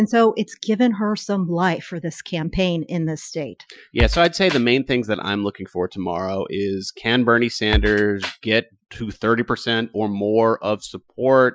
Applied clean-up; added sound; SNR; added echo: classical method Wiener filter.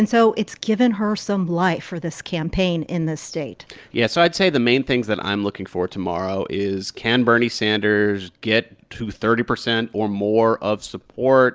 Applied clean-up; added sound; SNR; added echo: none; none; none; none.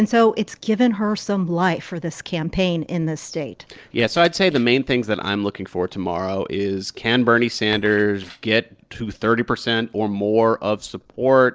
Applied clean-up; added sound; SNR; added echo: neural separator model SepFormer DNS4.